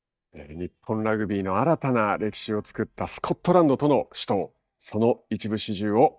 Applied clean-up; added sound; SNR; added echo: neural mask model DeepFilterNet 3.